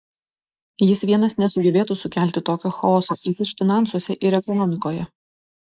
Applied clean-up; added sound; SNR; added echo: neural mask model Resemble Enhance denoiser.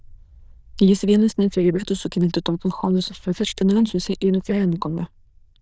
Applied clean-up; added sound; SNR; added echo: neural diffusion model UNIVERSE++.